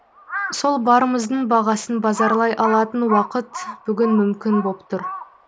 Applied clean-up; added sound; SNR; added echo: none; Crow; 10 dB; none.